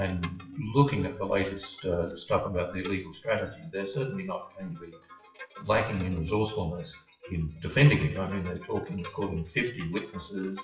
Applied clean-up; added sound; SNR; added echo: classical method WPE with log-MMSE.